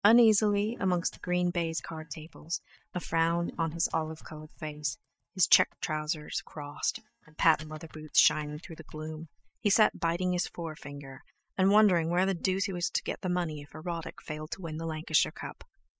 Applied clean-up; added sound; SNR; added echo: neural mask model DeepFilterNet 3.